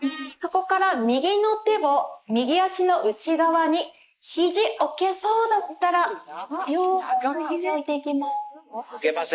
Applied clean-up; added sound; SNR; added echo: neural mask model Resemble Enhance denoiser.